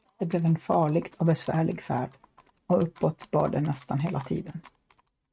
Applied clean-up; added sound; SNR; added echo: neural mask model RNNoise.